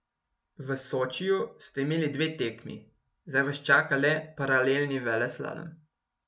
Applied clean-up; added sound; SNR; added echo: none; none; none; none.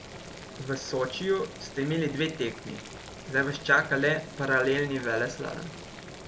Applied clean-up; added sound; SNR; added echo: none; Boiling; 13 dB; none.